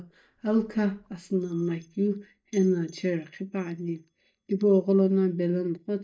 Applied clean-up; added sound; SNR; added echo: neural mask model DeepFilterNet 3.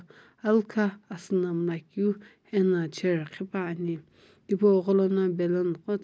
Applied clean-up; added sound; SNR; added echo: none; none; none; none.